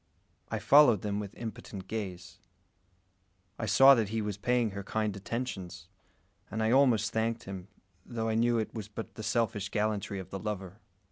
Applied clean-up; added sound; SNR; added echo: none; none; none; none.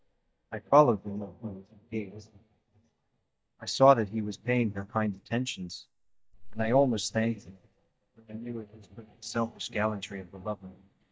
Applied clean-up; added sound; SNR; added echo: neural mask model DeepFilterNet 3.